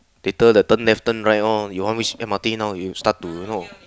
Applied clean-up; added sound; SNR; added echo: none; none; none; none.